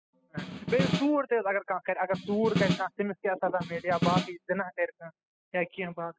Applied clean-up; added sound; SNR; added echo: classical method spectral subtraction.